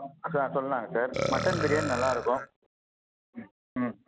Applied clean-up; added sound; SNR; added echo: none; Burping, eructation; 4 dB; none.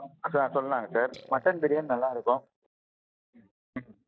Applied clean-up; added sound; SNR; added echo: neural mask model DeepFilterNet 3.